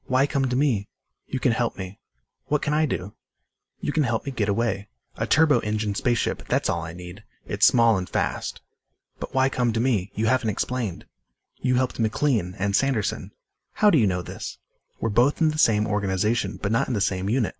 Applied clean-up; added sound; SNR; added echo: none; none; none; none.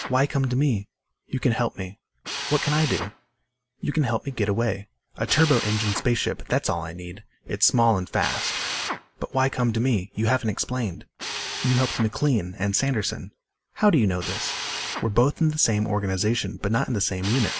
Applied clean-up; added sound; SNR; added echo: none; Drill; 11 dB; none.